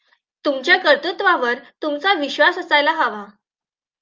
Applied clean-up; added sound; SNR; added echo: none; none; none; none.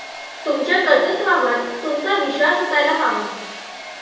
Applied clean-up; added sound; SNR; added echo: none; Domestic sounds, home sounds; 14 dB; reverberation time 1.1 s.